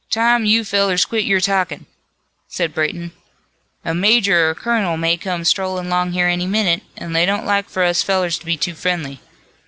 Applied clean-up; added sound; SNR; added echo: none; none; none; none.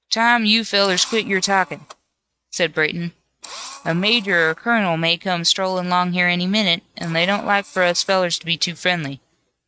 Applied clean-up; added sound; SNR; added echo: neural mask model RNNoise.